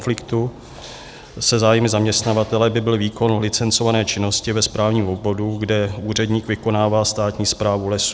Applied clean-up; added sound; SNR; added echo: none; none; none; none.